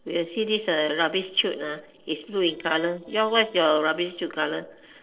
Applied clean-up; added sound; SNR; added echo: neural separator model SepFormer DNS4.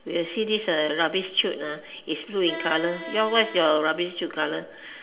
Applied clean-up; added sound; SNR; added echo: none; Accordion; 10 dB; reverberation time 2.2 s.